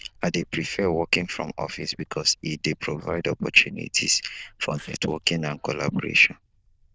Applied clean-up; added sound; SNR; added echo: neural diffusion model UNIVERSE++.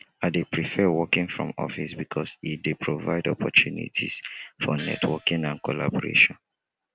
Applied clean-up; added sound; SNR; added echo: neural separator model SepFormer DNS4.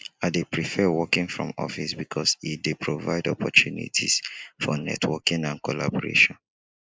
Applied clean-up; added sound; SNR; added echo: neural mask model Resemble Enhance denoiser.